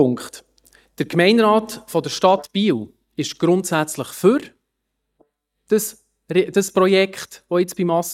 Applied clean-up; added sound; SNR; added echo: neural mask model DeepFilterNet 3.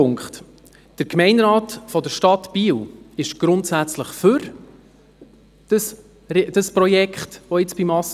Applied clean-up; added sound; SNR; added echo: none; none; none; none.